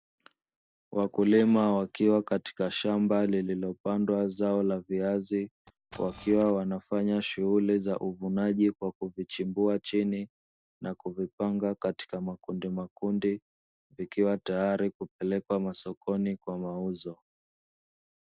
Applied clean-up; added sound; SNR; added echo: neural separator model SepFormer DNS4.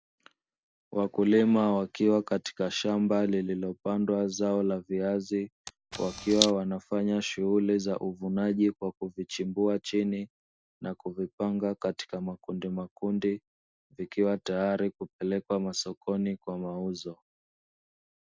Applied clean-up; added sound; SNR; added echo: none; Camera; 3 dB; none.